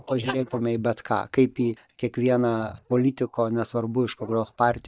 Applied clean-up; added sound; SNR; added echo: neural mask model DeepFilterNet 3.